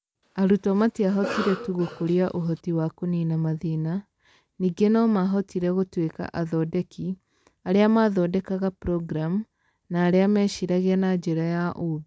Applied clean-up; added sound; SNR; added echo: none; Cough; 12 dB; none.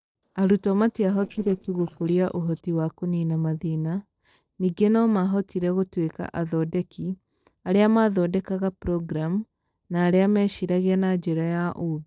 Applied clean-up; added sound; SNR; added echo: neural separator model SepFormer DNS4.